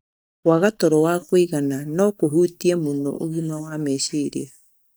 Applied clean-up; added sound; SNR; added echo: neural mask model DeepFilterNet 3.